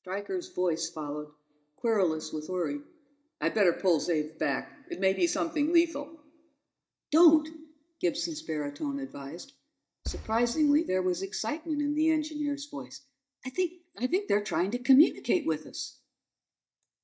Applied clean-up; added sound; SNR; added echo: neural mask model DeepFilterNet 3.